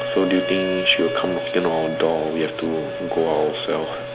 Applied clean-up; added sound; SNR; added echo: none; Wind instrument, woodwind instrument; 6 dB; none.